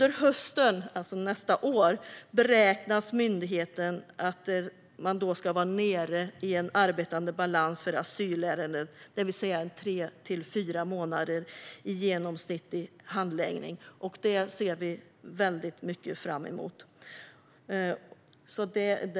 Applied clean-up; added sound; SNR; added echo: none; none; none; none.